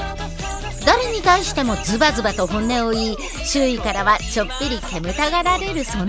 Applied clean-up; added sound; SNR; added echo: none; Chirp, tweet; 18 dB; none.